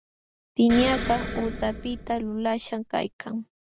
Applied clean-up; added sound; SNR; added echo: none; Explosion; 7 dB; none.